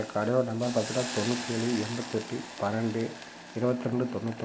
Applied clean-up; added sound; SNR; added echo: none; Hiss; 11 dB; none.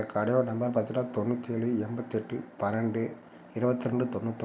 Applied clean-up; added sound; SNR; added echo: none; none; none; none.